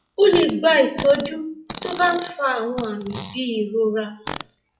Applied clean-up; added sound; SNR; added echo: classical method WPE with log-MMSE.